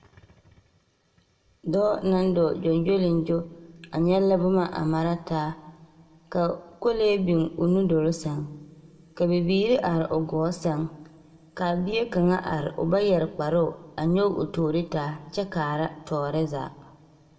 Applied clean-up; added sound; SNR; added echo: none; none; none; reverberation time 0.9 s.